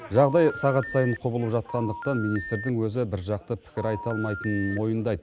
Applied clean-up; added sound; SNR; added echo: none; Telephone; 12 dB; none.